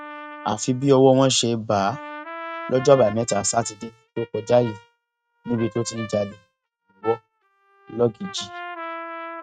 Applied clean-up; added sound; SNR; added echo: neural mask model RNNoise.